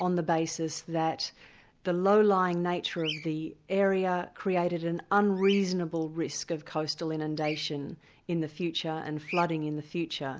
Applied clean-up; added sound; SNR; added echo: none; Bird vocalization, bird call, bird song; 19 dB; none.